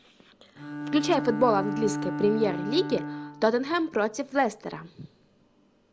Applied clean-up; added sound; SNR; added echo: none; Bowed string instrument; 8 dB; none.